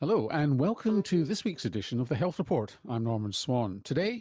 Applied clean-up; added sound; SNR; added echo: neural mask model DeepFilterNet 3.